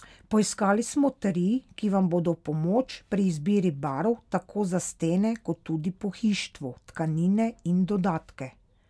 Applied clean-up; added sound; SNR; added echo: none; none; none; none.